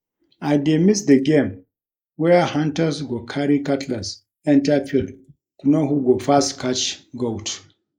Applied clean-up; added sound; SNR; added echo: neural mask model Resemble Enhance denoiser.